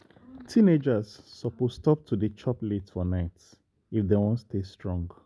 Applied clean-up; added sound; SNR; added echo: none; none; none; none.